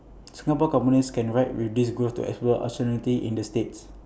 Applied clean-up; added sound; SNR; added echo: none; none; none; none.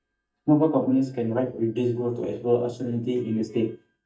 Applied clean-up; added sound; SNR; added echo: neural mask model DeepFilterNet 3.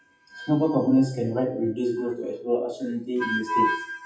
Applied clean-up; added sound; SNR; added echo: classical method WPE with log-MMSE.